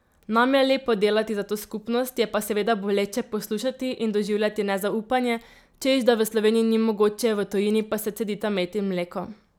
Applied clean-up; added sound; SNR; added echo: none; none; none; none.